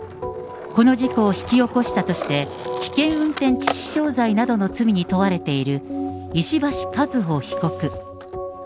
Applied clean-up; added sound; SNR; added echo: none; Skateboard; 14 dB; none.